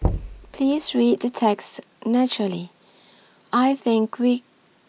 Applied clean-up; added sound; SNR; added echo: none; Knock; 7 dB; none.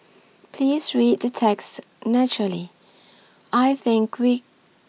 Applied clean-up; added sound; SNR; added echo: none; none; none; none.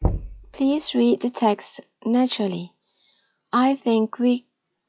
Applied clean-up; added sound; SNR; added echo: classical method log-MMSE.